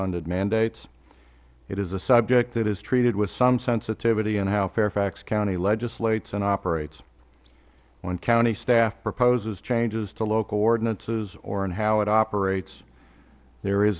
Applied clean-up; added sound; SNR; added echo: none; none; none; none.